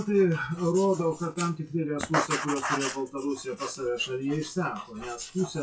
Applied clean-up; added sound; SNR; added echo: classical method WPE with log-MMSE.